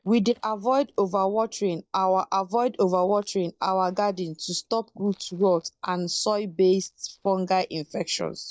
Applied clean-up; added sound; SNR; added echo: neural mask model DeepFilterNet 3.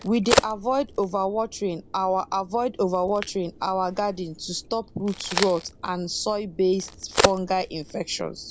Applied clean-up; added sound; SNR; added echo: none; Crack; 5 dB; none.